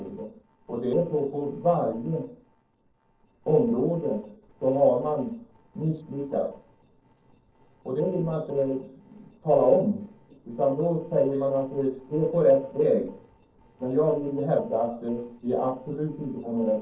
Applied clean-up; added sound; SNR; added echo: neural separator model SepFormer DNS4.